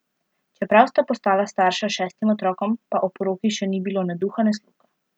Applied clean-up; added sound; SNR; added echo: none; none; none; none.